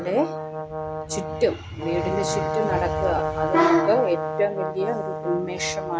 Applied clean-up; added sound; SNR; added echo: none; Brass instrument; 4 dB; none.